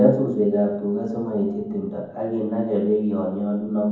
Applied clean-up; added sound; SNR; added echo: none; none; none; reverberation time 1.2 s.